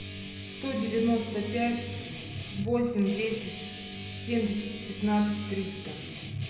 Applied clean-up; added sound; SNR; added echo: none; Guitar; 8 dB; reverberation time 1.7 s.